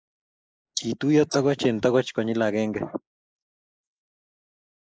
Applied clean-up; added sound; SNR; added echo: neural mask model Resemble Enhance denoiser.